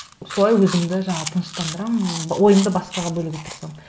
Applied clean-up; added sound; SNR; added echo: none; Chewing, mastication; 13 dB; none.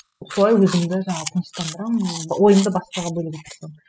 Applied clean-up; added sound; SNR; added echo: classical method spectral subtraction.